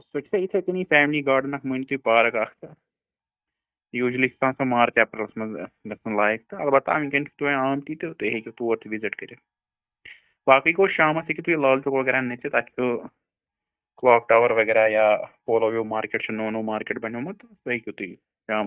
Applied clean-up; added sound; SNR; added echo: neural mask model DeepFilterNet 3.